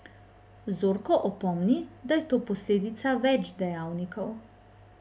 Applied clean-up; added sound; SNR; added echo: none; none; none; none.